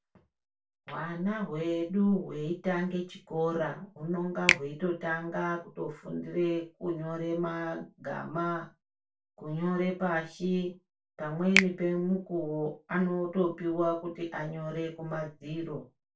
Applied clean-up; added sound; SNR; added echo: none; Finger snapping; 2 dB; reverberation time 0.2 s.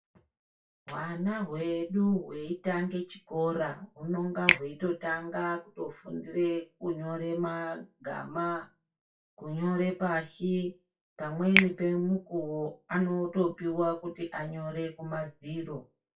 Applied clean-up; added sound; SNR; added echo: classical method WPE with log-MMSE.